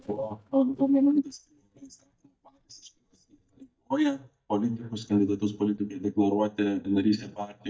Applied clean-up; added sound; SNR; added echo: neural mask model DeepFilterNet 3.